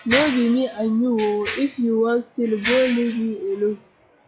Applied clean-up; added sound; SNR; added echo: classical method log-MMSE.